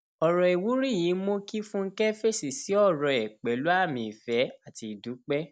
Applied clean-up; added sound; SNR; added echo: none; none; none; none.